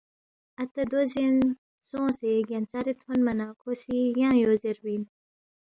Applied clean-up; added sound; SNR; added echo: none; none; none; none.